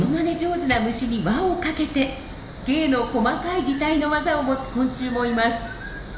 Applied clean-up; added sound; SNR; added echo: none; Tearing; 18 dB; reverberation time 0.9 s.